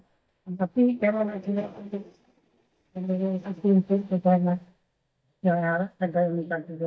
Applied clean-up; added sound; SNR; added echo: neural mask model DeepFilterNet 3.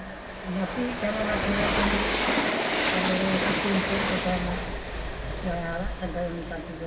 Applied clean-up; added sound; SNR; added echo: none; Train; -3 dB; reverberation time 2.4 s.